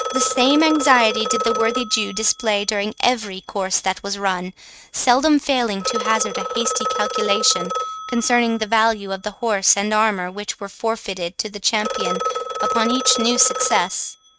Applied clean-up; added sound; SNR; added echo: neural mask model RNNoise.